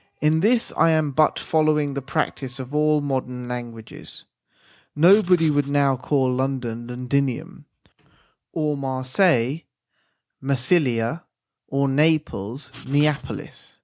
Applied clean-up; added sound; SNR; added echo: none; Writing; 17 dB; none.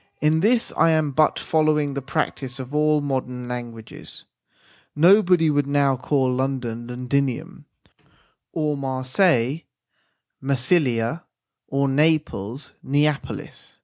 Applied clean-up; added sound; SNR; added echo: none; none; none; none.